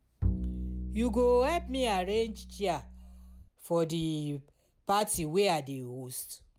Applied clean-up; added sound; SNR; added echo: none; Bowed string instrument; 5 dB; none.